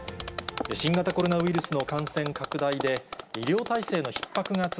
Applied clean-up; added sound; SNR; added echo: none; Mechanisms; 8 dB; none.